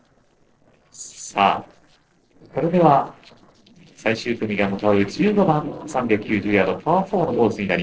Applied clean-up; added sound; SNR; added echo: neural separator model SepFormer DNS4.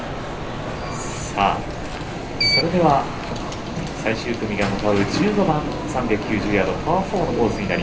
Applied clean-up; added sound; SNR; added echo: none; Alarm; 4 dB; reverberation time 0.3 s.